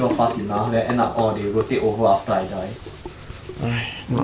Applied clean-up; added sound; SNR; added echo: none; Sink (filling or washing) / Gurgling; 12 dB; none.